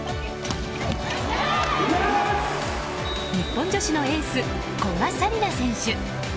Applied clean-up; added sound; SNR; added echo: none; none; none; none.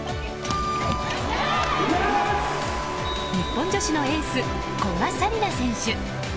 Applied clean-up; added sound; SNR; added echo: none; Harmonica; 9 dB; none.